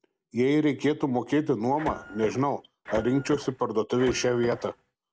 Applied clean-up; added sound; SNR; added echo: none; Printer; 14 dB; none.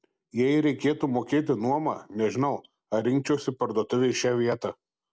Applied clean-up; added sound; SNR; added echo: none; none; none; none.